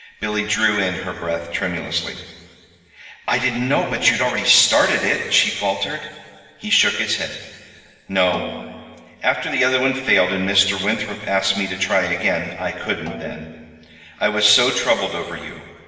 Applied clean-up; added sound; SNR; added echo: none; Snare drum; 18 dB; reverberation time 2.3 s.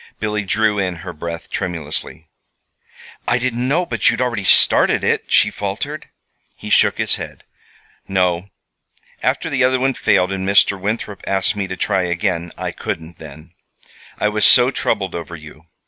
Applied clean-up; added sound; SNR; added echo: none; none; none; none.